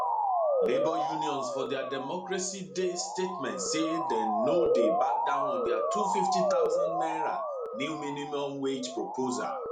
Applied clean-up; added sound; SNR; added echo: none; Motor vehicle (road) / Siren; -4 dB; none.